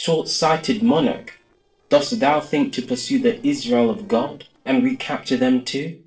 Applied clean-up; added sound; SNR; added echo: neural separator model SepFormer DNS4.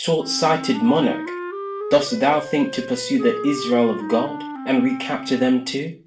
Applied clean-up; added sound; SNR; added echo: none; Wind instrument, woodwind instrument; 10 dB; reverberation time 0.3 s.